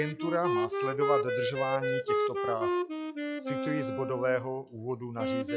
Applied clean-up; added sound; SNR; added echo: classical method log-MMSE.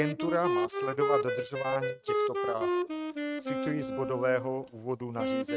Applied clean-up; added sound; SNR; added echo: neural mask model RNNoise.